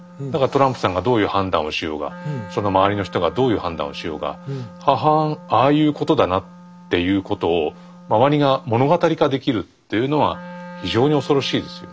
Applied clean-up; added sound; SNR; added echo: none; Wind instrument, woodwind instrument; 20 dB; none.